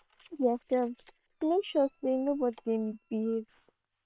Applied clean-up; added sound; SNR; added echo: neural separator model SepFormer WHAM!.